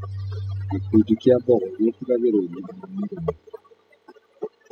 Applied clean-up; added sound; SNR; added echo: classical method spectral subtraction.